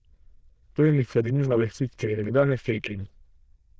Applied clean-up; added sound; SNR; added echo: neural diffusion model UNIVERSE++.